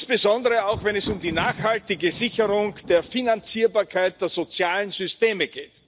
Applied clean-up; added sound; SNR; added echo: none; Thunder; 17 dB; none.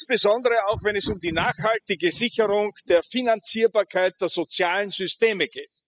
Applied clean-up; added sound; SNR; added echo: classical method spectral subtraction.